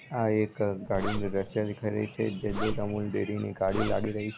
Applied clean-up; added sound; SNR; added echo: none; Zipper (clothing); 4 dB; none.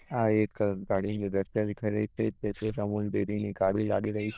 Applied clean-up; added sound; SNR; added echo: neural diffusion model UNIVERSE++.